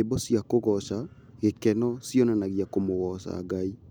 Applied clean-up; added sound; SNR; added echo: none; none; none; none.